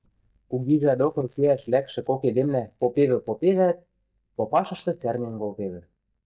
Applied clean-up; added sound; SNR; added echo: neural mask model DeepFilterNet 3.